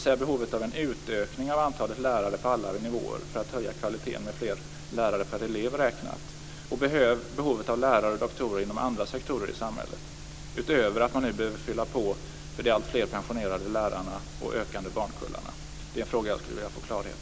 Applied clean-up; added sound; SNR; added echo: none; none; none; none.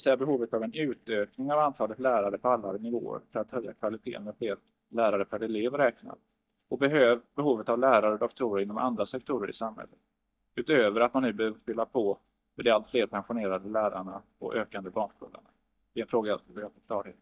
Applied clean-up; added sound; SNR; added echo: neural mask model DeepFilterNet 3.